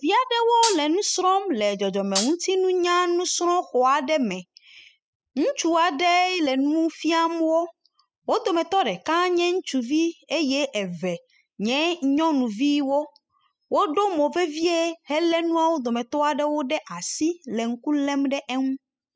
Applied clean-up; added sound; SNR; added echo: classical method spectral subtraction.